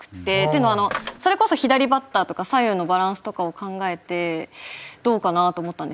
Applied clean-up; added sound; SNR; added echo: none; none; none; none.